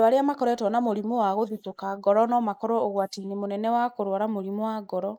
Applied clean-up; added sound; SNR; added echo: neural mask model Resemble Enhance denoiser.